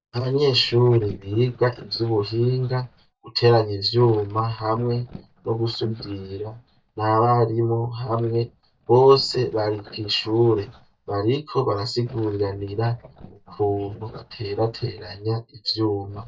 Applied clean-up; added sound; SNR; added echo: neural mask model DeepFilterNet 3.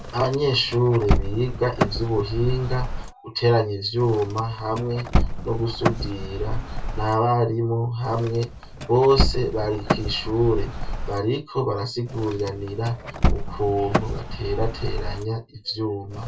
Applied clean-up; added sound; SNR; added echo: none; Car; 3 dB; reverberation time 0.2 s.